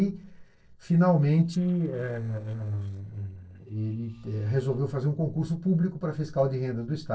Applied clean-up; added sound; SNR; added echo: neural separator model SepFormer DNS4.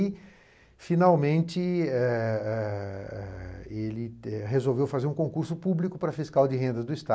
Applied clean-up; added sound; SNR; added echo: none; none; none; none.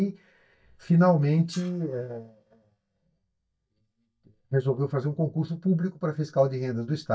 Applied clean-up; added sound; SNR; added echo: neural mask model DeepFilterNet 3.